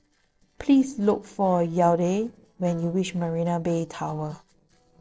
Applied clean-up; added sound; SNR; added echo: neural separator model SepFormer DNS4.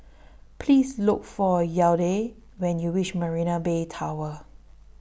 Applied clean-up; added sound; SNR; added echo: none; none; none; none.